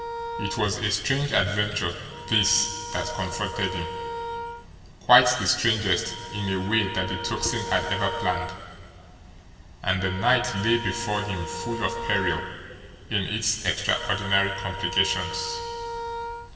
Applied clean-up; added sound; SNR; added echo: none; Wind instrument, woodwind instrument; 10 dB; reverberation time 2.6 s.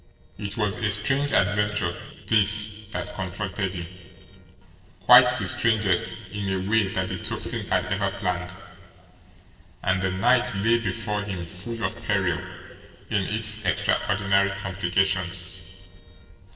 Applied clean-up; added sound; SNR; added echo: neural separator model SepFormer DNS4.